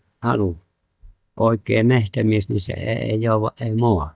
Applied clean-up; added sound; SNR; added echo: neural mask model DeepFilterNet 3.